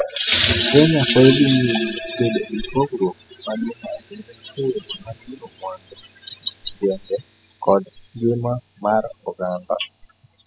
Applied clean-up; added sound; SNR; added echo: classical method spectral subtraction.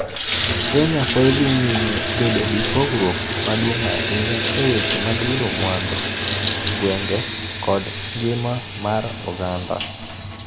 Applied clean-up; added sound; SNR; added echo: none; Bathtub (filling or washing) / Water tap, faucet; 1 dB; none.